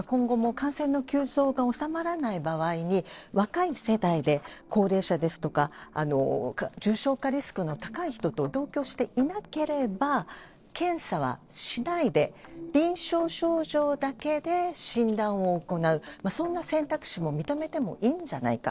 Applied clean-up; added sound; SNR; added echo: neural separator model SepFormer DNS4.